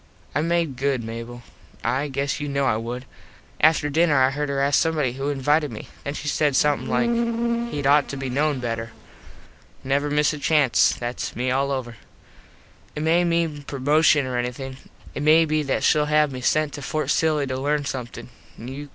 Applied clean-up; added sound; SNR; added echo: none; Insect; 4 dB; none.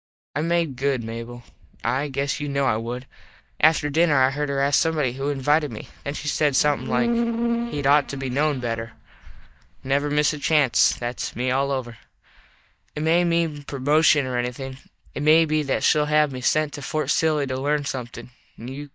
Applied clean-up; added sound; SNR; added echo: neural mask model DeepFilterNet 3.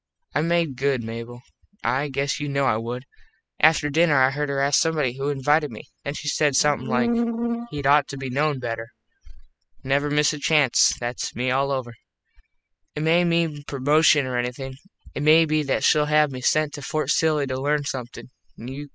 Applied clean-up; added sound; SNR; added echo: classical method spectral subtraction.